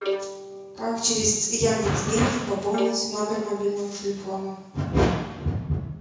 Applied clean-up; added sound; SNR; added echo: none; Bowed string instrument; 10 dB; reverberation time 1.0 s.